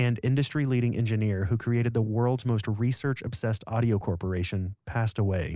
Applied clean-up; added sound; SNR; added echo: none; none; none; none.